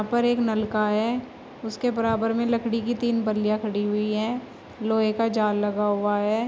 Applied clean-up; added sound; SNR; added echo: none; none; none; none.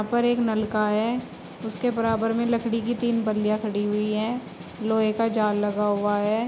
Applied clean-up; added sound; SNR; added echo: none; Snare drum; 19 dB; none.